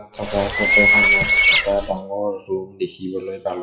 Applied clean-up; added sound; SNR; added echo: classical method WPE with log-MMSE.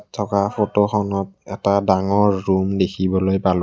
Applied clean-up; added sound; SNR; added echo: none; none; none; none.